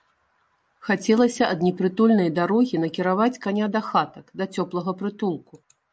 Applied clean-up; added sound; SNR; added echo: none; none; none; none.